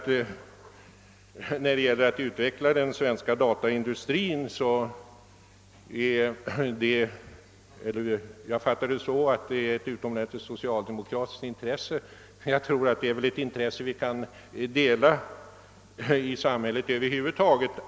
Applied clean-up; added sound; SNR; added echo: none; none; none; none.